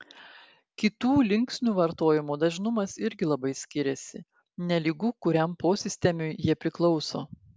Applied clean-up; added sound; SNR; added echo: none; none; none; none.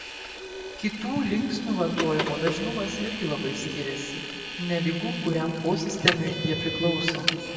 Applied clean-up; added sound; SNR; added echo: none; Vehicle; 5 dB; reverberation time 2.2 s.